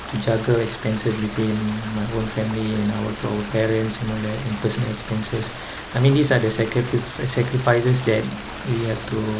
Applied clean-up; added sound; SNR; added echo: none; Stream; 13 dB; none.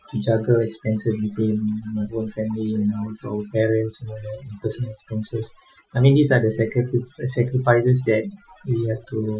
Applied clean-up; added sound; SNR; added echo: classical method Wiener filter.